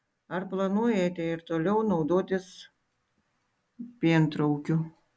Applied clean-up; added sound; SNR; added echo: none; none; none; none.